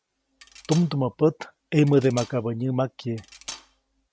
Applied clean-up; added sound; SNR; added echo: none; Cutlery, silverware; 20 dB; none.